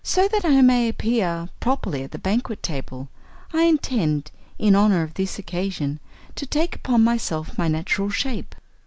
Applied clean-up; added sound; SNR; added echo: none; none; none; none.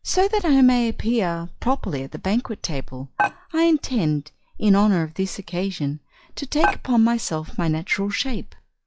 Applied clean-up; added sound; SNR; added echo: classical method log-MMSE.